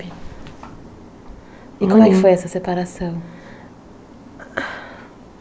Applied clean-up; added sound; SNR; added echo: none; none; none; none.